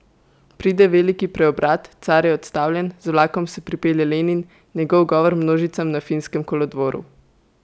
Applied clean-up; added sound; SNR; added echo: none; none; none; none.